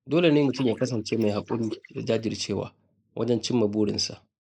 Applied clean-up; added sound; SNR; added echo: neural mask model Resemble Enhance denoiser.